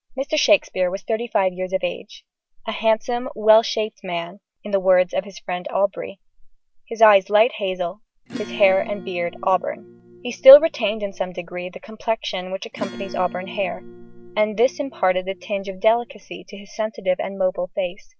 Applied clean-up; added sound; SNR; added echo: none; Acoustic guitar / Strum; 18 dB; none.